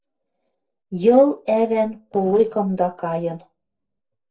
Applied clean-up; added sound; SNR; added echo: neural separator model SepFormer DNS4.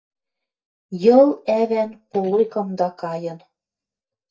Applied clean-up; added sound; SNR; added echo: neural mask model DeepFilterNet 3.